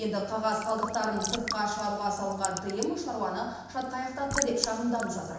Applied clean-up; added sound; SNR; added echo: none; Raindrop / Drip / Trickle, dribble; 8 dB; reverberation time 1.1 s.